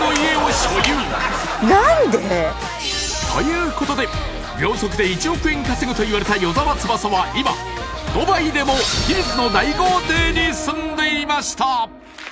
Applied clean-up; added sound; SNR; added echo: none; none; none; none.